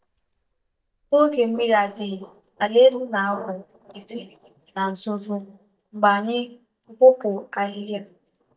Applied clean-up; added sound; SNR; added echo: neural mask model DeepFilterNet 3.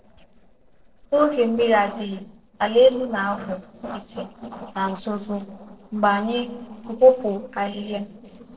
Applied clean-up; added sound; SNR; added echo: neural separator model SepFormer DNS4.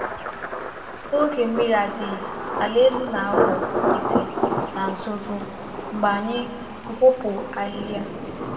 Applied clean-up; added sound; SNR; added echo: none; Thunder; 2 dB; reverberation time 1.5 s.